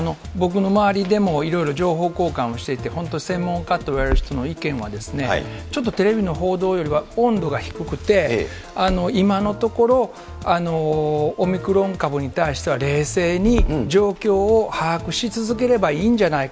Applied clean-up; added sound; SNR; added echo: none; Crackle; 13 dB; none.